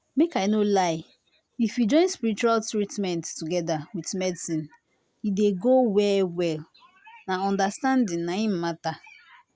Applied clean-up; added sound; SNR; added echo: none; none; none; none.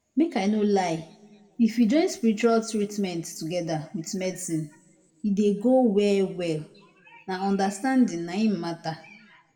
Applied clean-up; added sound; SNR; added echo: none; none; none; reverberation time 0.7 s.